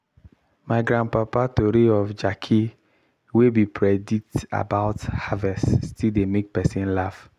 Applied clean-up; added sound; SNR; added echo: none; none; none; none.